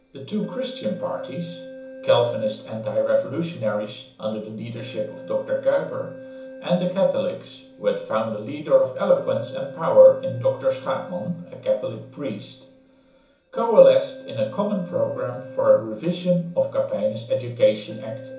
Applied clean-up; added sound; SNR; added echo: none; Keyboard (musical); 18 dB; reverberation time 0.7 s.